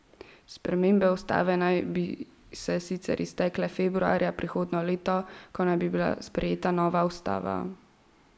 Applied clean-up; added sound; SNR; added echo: none; none; none; none.